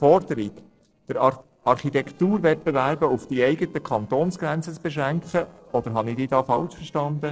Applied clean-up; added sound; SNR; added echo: neural separator model SepFormer DNS4.